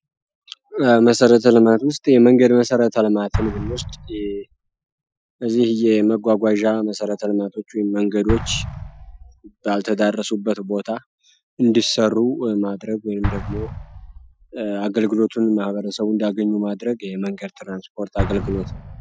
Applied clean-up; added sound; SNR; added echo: classical method Wiener filter.